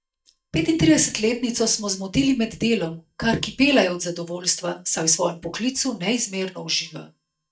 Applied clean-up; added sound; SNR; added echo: neural mask model DeepFilterNet 3.